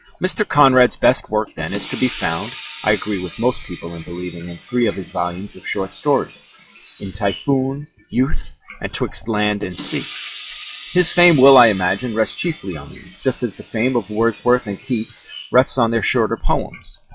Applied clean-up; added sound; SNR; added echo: classical method log-MMSE.